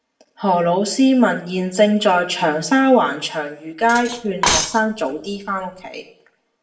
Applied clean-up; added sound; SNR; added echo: none; Cutlery, silverware; 6 dB; reverberation time 0.5 s.